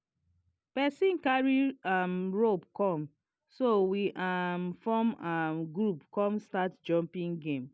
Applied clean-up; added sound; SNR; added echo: none; none; none; none.